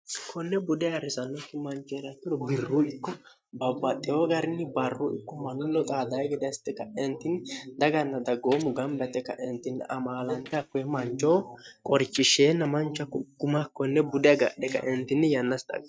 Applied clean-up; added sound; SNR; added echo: neural mask model RNNoise.